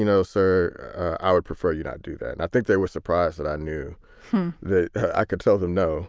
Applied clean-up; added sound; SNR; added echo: none; none; none; none.